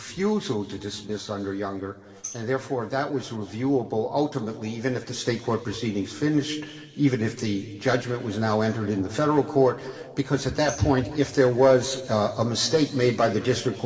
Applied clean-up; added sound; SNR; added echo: neural separator model SepFormer DNS4.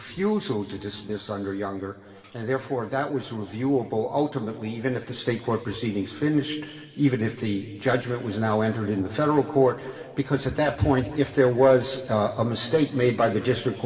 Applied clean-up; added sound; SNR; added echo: none; Tambourine; 20 dB; reverberation time 2.2 s.